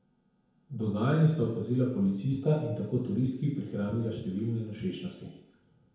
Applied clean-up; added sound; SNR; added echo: none; Bass guitar; 17 dB; reverberation time 0.9 s.